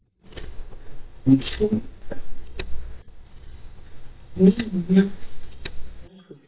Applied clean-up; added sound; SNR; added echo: neural mask model DeepFilterNet 3.